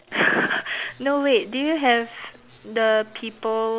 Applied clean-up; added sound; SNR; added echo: none; none; none; none.